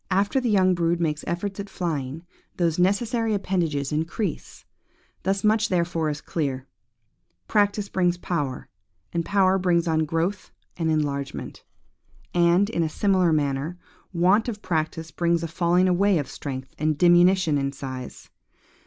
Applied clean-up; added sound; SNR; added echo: none; none; none; none.